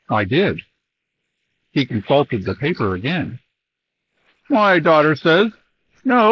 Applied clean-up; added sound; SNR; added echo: neural mask model Resemble Enhance denoiser.